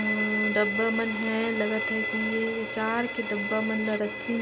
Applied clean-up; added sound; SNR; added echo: none; Bowed string instrument; 2 dB; none.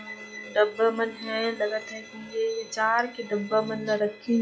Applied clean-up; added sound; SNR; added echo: classical method log-MMSE.